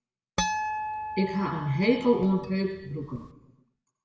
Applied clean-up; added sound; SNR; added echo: none; Harp; 6 dB; reverberation time 0.9 s.